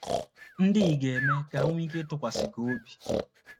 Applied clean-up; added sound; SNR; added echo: neural mask model RNNoise.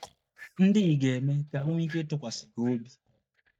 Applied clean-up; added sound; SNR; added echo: neural mask model DeepFilterNet 3.